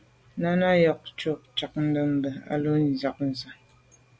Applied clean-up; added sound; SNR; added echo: none; none; none; none.